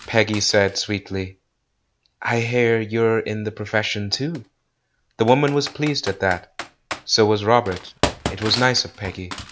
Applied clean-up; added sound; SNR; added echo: none; Computer keyboard; 13 dB; none.